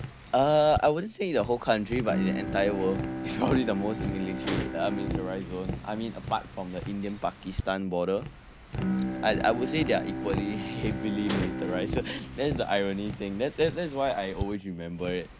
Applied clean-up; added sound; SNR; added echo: none; Tap + Bowed string instrument; 5 dB; none.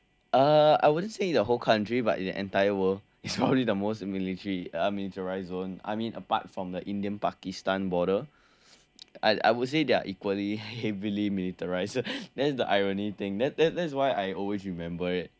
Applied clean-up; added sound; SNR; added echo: none; none; none; none.